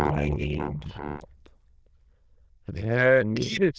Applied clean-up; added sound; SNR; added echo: neural diffusion model UNIVERSE++.